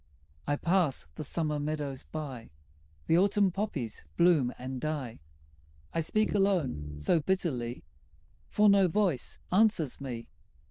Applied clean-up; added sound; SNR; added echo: neural diffusion model UNIVERSE++.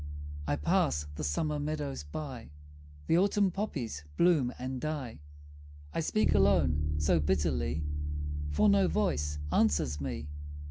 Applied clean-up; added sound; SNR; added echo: none; Bass guitar; 3 dB; none.